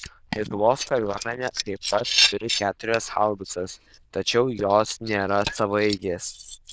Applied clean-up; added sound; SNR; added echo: neural diffusion model UNIVERSE++.